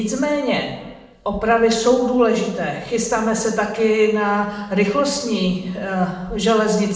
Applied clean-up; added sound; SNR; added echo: neural separator model SepFormer DNS4.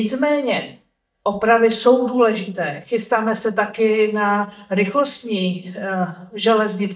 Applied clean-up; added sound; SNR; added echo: neural mask model DeepFilterNet 3.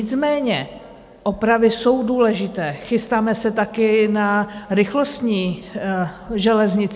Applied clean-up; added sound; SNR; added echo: none; none; none; none.